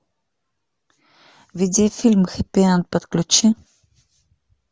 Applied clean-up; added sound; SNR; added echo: none; none; none; none.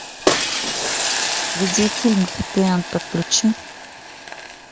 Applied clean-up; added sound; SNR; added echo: none; Shatter + Hiss; 2 dB; none.